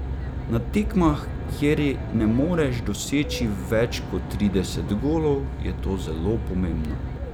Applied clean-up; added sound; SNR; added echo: none; Aircraft; 5 dB; none.